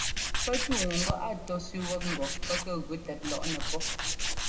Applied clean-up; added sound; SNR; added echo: none; Tools; -3 dB; reverberation time 1.8 s.